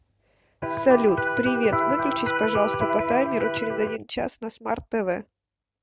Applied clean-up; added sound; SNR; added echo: none; Electric guitar; 0 dB; none.